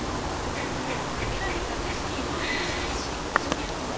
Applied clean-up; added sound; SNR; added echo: none; Wild animals; -4 dB; reverberation time 0.2 s.